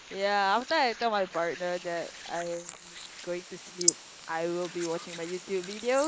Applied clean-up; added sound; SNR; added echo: neural mask model Resemble Enhance denoiser.